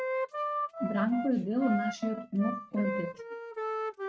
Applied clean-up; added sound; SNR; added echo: neural mask model RNNoise.